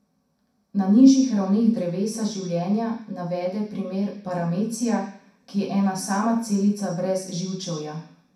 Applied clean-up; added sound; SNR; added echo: none; none; none; reverberation time 0.6 s.